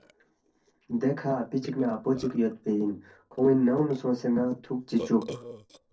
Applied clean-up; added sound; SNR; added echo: neural separator model SepFormer DNS4.